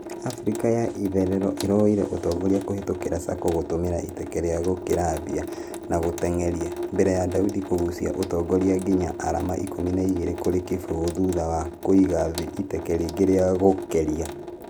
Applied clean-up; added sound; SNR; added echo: none; Drip / Sink (filling or washing) / Water tap, faucet; 10 dB; none.